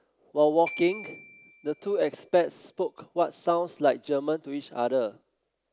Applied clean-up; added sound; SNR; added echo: none; Glockenspiel; 18 dB; none.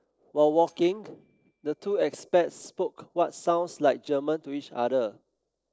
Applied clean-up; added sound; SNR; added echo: neural separator model SepFormer DNS4.